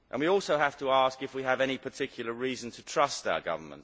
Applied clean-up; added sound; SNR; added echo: none; none; none; none.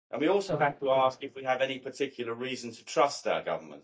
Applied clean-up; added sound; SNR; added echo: neural mask model DeepFilterNet 3.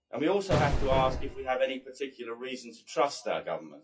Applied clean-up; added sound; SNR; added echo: classical method WPE with log-MMSE.